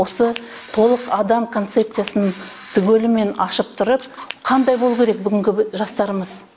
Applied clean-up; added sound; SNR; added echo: none; Camera; 17 dB; none.